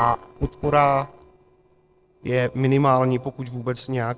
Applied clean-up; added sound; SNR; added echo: neural separator model SepFormer DNS4.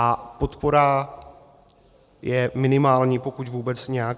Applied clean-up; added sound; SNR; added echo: none; none; none; none.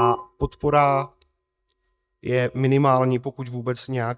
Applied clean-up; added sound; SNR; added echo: neural mask model DeepFilterNet 3.